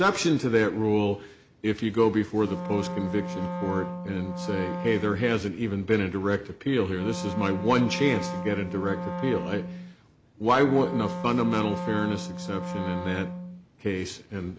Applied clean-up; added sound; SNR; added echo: none; Wind instrument, woodwind instrument; 7 dB; none.